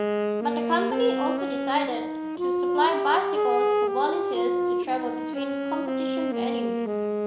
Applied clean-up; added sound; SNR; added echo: none; Wind instrument, woodwind instrument; -3 dB; none.